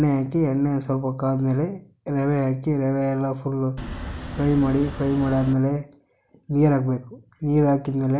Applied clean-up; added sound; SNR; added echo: none; Wind; 10 dB; none.